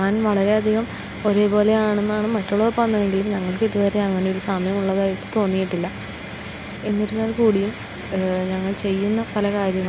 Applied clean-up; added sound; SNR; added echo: none; Frying (food); 17 dB; none.